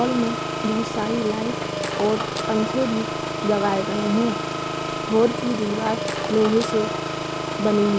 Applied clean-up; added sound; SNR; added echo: none; Engine; 3 dB; none.